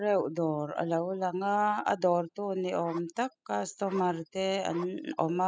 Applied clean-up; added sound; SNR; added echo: classical method spectral subtraction.